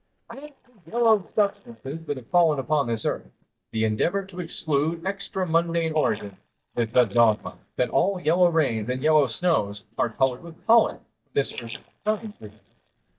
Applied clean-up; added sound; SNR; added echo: neural mask model DeepFilterNet 3.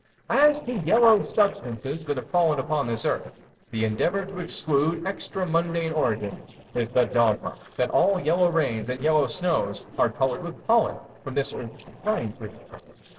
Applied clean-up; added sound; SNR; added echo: neural separator model SepFormer DNS4.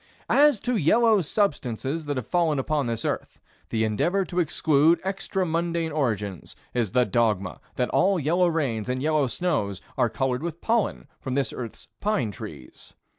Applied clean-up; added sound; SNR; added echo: none; none; none; none.